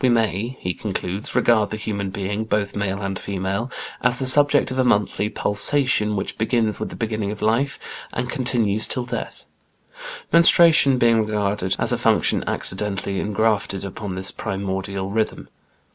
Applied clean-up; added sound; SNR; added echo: none; none; none; none.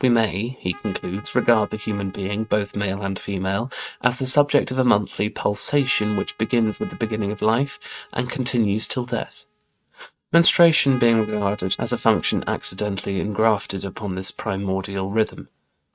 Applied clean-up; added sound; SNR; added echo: neural mask model RNNoise.